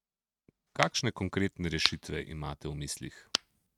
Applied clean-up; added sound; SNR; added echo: neural mask model RNNoise.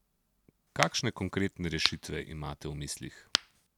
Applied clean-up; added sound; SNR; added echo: none; Crack; 2 dB; none.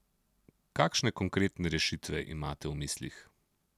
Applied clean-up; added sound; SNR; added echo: none; none; none; none.